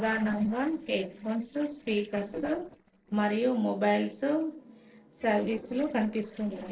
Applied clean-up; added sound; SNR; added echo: neural separator model SepFormer DNS4.